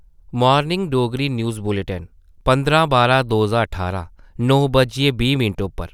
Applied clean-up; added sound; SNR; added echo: none; none; none; none.